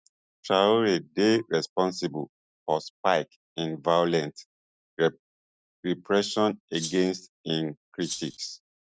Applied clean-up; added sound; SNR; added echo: none; Rattle (instrument); 10 dB; none.